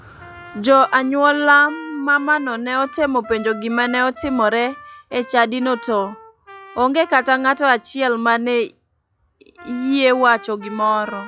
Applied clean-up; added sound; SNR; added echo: classical method log-MMSE.